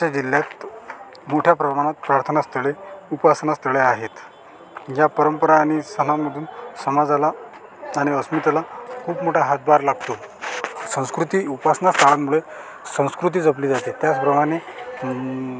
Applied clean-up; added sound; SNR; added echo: none; none; none; none.